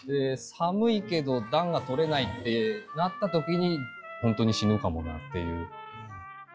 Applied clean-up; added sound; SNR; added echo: classical method log-MMSE.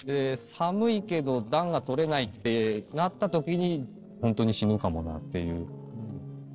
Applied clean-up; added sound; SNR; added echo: neural separator model SepFormer DNS4.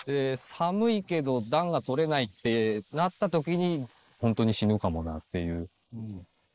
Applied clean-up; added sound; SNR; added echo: neural mask model Resemble Enhance denoiser.